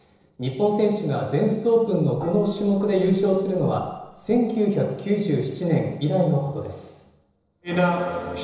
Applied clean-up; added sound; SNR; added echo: neural separator model SepFormer DNS4.